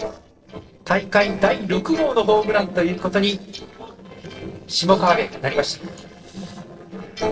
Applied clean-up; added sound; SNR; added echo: neural separator model SepFormer DNS4.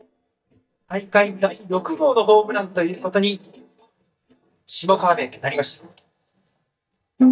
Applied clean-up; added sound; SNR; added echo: neural mask model DeepFilterNet 3.